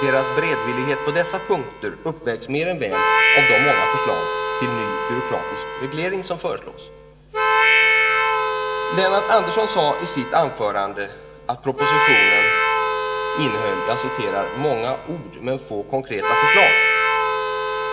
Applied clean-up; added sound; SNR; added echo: none; Harmonica; -3 dB; reverberation time 1.0 s.